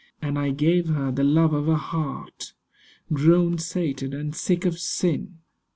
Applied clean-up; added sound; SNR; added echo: none; none; none; none.